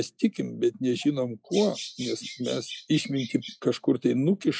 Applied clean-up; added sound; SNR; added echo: classical method log-MMSE.